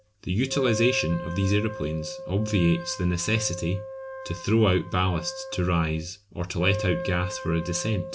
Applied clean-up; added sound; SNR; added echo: none; Wind instrument, woodwind instrument; 11 dB; none.